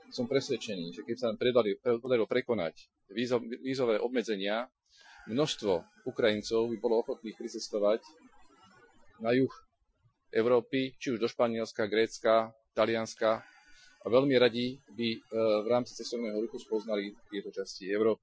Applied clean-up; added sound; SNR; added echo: classical method Wiener filter.